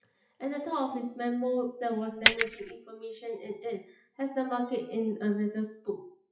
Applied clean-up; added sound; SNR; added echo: classical method WPE with log-MMSE.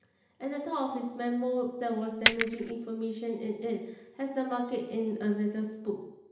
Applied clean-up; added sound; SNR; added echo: none; Coin (dropping); -4 dB; reverberation time 0.8 s.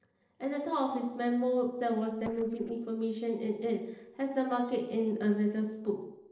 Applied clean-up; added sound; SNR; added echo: neural separator model SepFormer DNS4.